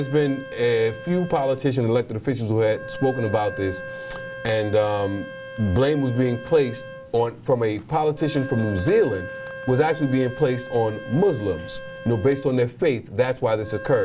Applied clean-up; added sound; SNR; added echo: none; Wind instrument, woodwind instrument; 14 dB; none.